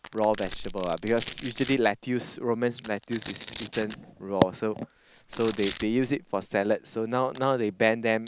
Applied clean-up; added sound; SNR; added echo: none; Domestic sounds, home sounds; 12 dB; none.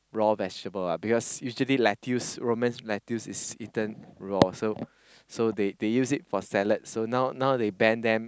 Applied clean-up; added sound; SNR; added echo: none; none; none; none.